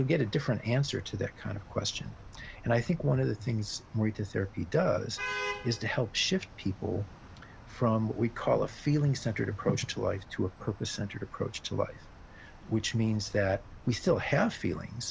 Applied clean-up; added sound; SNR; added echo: none; Traffic noise, roadway noise / Vehicle horn, car horn, honking; 15 dB; none.